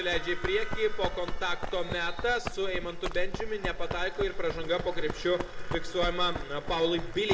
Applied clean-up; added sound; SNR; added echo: none; Run; 2 dB; reverberation time 0.7 s.